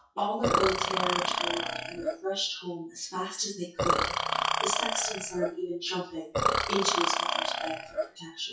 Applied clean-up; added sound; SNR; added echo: classical method WPE with log-MMSE.